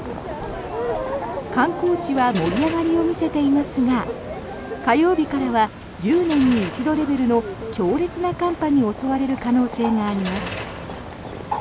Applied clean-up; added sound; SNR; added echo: none; Car + Bird; 12 dB; none.